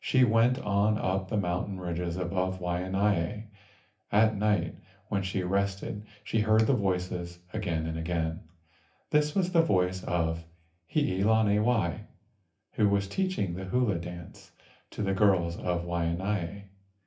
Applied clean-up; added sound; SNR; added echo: none; none; none; reverberation time 0.3 s.